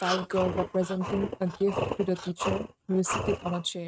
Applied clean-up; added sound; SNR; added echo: neural mask model RNNoise.